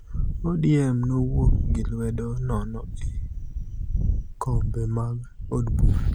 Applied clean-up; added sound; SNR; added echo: none; Wind; -2 dB; none.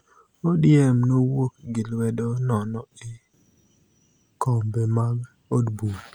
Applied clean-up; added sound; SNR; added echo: none; none; none; none.